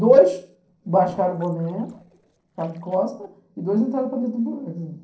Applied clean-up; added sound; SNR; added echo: neural separator model SepFormer DNS4.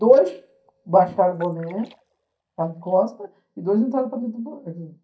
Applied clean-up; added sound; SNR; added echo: neural mask model DeepFilterNet 3.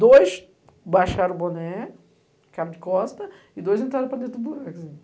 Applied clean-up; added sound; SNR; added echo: none; none; none; none.